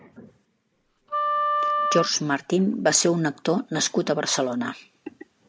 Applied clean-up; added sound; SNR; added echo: none; Wind instrument, woodwind instrument; 1 dB; none.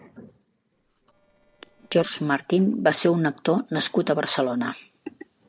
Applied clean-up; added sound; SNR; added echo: neural separator model SepFormer DNS4.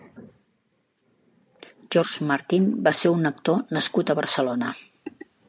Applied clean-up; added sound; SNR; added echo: none; none; none; none.